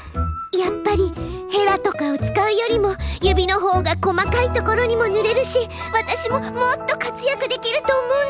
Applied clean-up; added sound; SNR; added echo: none; none; none; none.